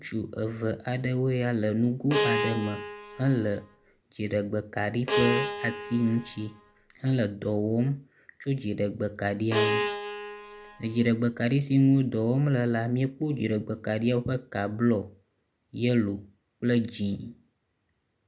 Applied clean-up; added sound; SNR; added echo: none; Bowed string instrument; 4 dB; none.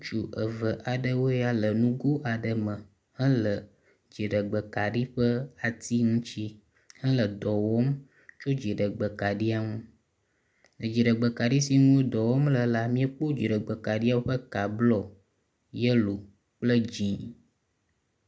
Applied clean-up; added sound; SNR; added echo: none; none; none; none.